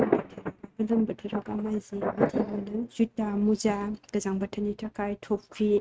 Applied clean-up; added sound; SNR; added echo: neural mask model RNNoise.